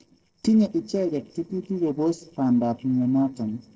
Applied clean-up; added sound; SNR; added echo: neural separator model SepFormer DNS4.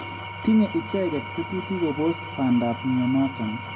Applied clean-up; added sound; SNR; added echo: none; Engine / Tools; 10 dB; reverberation time 1.8 s.